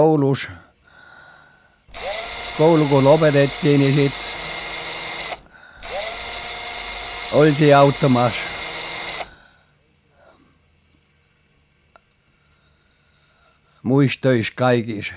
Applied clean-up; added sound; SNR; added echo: none; Drill; 10 dB; none.